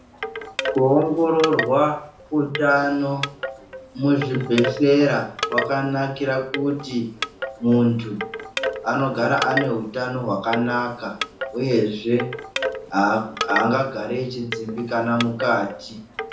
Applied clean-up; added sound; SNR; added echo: none; Wind chime / Wood; 9 dB; reverberation time 1.0 s.